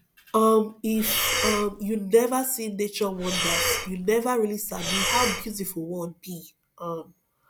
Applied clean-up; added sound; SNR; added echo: none; Breathing; 2 dB; none.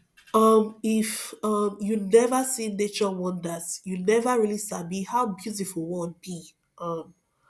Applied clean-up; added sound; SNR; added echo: none; none; none; none.